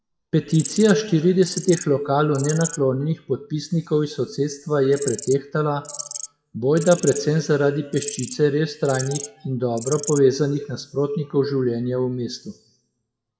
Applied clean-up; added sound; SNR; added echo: classical method WPE with log-MMSE.